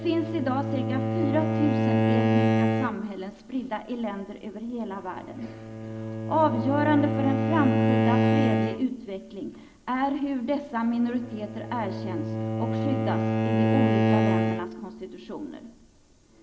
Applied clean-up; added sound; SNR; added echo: none; Bowed string instrument; -3 dB; reverberation time 1.1 s.